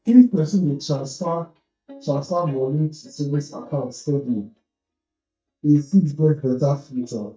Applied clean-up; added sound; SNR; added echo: neural mask model DeepFilterNet 3.